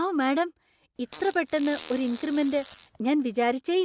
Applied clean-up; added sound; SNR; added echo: none; Fart; 17 dB; none.